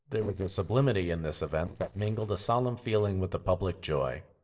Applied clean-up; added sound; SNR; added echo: neural separator model SepFormer DNS4.